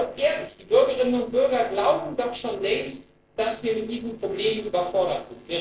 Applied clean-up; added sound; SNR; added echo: neural separator model SepFormer DNS4.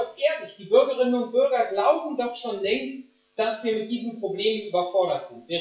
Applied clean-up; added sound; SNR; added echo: classical method WPE with log-MMSE.